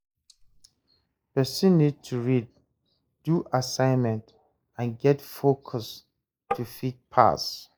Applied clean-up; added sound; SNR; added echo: neural mask model Resemble Enhance denoiser.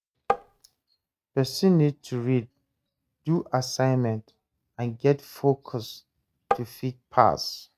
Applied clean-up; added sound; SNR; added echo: neural mask model RNNoise.